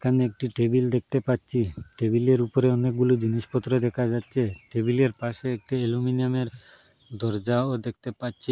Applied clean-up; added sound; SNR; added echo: none; none; none; none.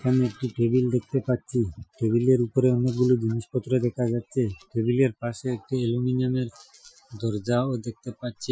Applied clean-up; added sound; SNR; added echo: classical method Wiener filter.